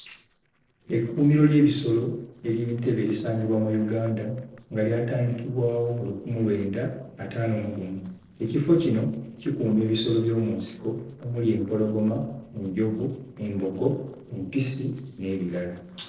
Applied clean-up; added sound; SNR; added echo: neural separator model SepFormer DNS4.